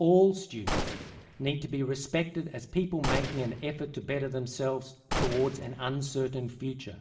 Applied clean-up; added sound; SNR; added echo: none; Gunshot, gunfire; 5 dB; reverberation time 0.8 s.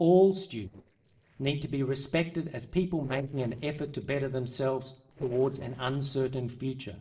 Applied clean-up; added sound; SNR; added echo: neural separator model SepFormer DNS4.